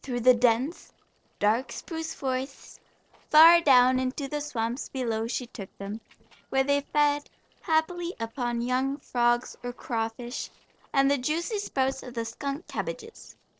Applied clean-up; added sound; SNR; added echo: neural separator model SepFormer DNS4.